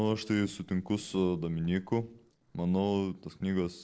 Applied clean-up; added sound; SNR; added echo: neural separator model SepFormer DNS4.